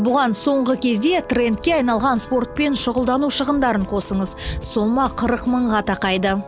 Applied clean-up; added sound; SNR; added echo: none; Thunder; 18 dB; none.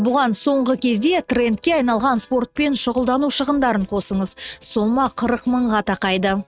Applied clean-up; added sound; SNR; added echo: neural mask model RNNoise.